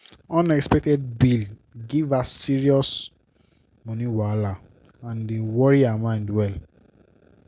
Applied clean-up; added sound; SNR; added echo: none; none; none; none.